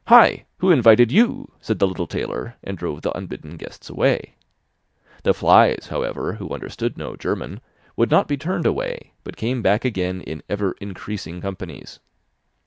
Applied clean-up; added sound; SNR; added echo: none; none; none; none.